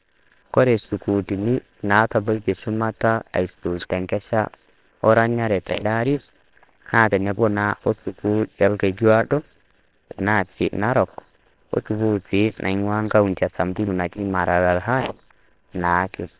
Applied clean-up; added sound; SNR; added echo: neural separator model SepFormer WHAMR!.